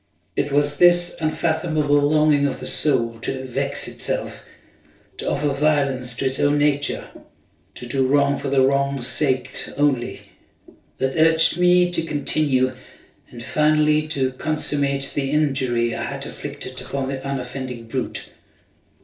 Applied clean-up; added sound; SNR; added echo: neural separator model SepFormer DNS4.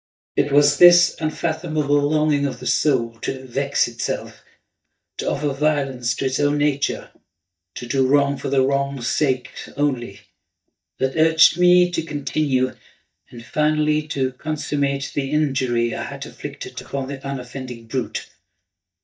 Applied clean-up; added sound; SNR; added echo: neural mask model DeepFilterNet 3.